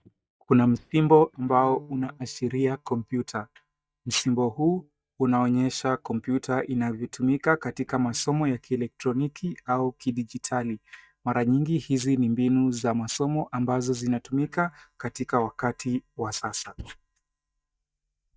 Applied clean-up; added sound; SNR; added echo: neural mask model DeepFilterNet 3.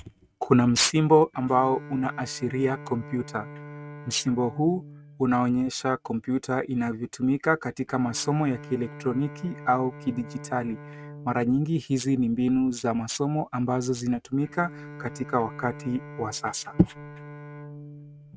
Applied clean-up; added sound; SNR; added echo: neural mask model RNNoise.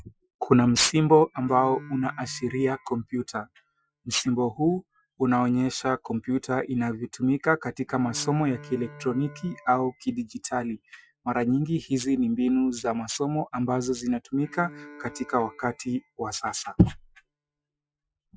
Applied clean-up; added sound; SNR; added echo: classical method Wiener filter.